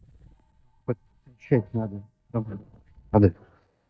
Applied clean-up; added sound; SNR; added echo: neural mask model DeepFilterNet 3.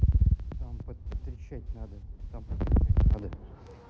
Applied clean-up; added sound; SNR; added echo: none; none; none; none.